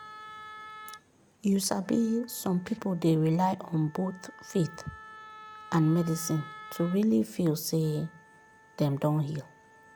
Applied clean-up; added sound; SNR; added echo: none; Wind instrument, woodwind instrument; 20 dB; none.